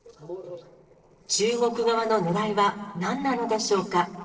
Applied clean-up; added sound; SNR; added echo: neural separator model SepFormer DNS4.